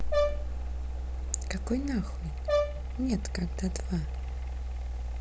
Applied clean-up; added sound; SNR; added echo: none; Mechanical fan + Brass instrument; -3 dB; none.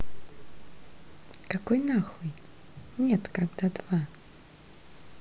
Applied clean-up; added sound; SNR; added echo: none; none; none; none.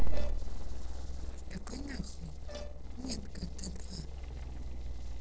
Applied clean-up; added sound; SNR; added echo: neural separator model SepFormer DNS4.